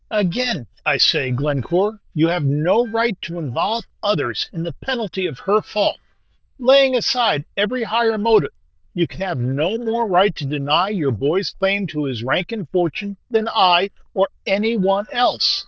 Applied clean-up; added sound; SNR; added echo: neural diffusion model UNIVERSE++.